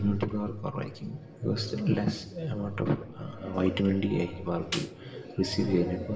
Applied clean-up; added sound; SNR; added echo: none; Snare drum; 13 dB; reverberation time 0.9 s.